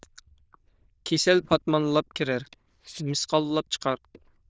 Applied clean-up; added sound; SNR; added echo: neural diffusion model UNIVERSE++.